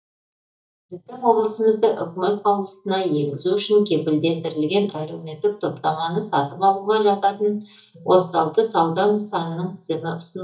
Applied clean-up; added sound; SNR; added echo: neural mask model DeepFilterNet 3.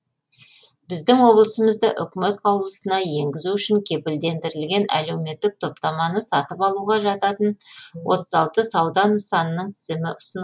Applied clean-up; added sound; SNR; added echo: none; none; none; none.